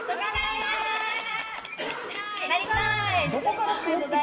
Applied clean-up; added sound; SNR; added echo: none; Cough; 13 dB; reverberation time 2.0 s.